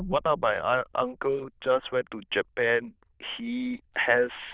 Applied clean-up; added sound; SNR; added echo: neural diffusion model UNIVERSE++.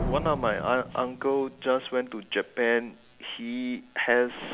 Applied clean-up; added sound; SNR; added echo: none; Slam; 12 dB; none.